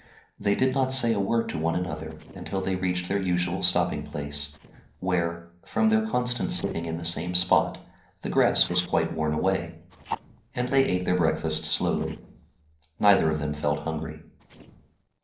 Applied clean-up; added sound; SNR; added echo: neural separator model SepFormer DNS4.